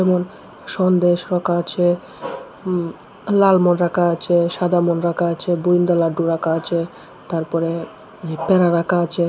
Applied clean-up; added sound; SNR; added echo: none; none; none; none.